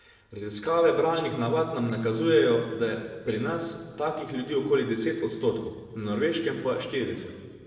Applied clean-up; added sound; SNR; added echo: neural separator model SepFormer DNS4.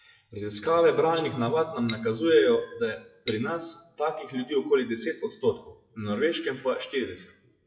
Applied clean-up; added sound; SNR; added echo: classical method WPE with log-MMSE.